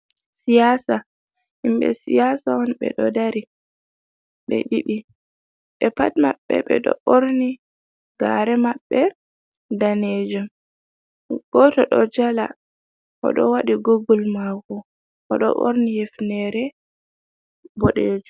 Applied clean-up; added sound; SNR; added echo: none; none; none; none.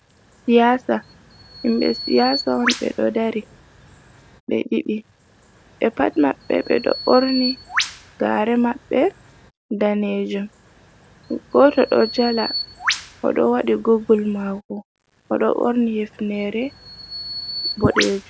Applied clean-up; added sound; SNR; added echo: none; Bird vocalization, bird call, bird song; 11 dB; none.